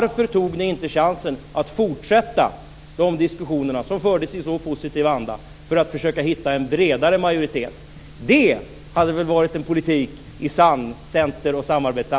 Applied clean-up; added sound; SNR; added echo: none; none; none; none.